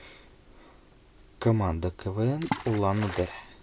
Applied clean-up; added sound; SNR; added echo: none; Water / Splash, splatter; 7 dB; none.